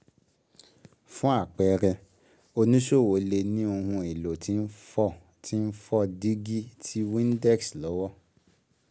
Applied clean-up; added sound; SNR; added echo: none; none; none; none.